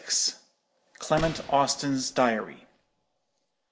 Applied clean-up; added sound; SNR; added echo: none; Gunshot, gunfire; 15 dB; none.